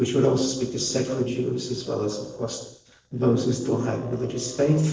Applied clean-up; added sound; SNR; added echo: neural separator model SepFormer DNS4.